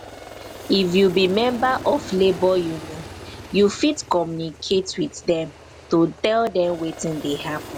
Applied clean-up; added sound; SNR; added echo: none; Aircraft; 15 dB; none.